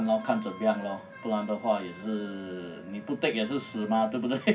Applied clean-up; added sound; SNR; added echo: none; Wind instrument, woodwind instrument; 19 dB; reverberation time 0.4 s.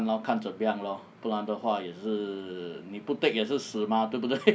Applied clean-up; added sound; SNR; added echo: none; none; none; none.